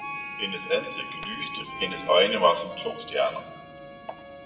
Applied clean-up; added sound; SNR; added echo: none; Harmonica; 11 dB; reverberation time 0.8 s.